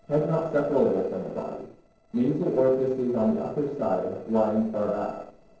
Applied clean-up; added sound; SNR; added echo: neural separator model SepFormer DNS4.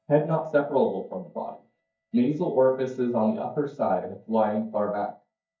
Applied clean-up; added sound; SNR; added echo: neural mask model DeepFilterNet 3.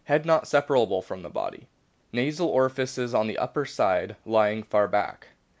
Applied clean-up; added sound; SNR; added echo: none; none; none; none.